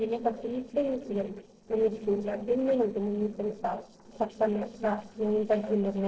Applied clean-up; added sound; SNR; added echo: neural separator model SepFormer DNS4.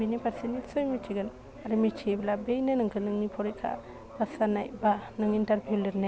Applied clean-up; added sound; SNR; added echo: none; none; none; none.